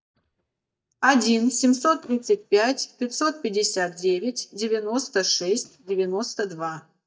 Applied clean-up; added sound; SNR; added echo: neural mask model DeepFilterNet 3.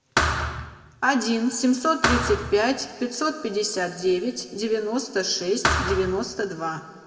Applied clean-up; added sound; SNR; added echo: none; Thump, thud; 2 dB; reverberation time 1.8 s.